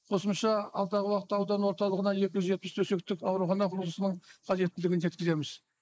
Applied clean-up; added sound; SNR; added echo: neural mask model Resemble Enhance denoiser.